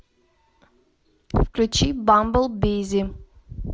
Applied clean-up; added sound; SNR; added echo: none; none; none; none.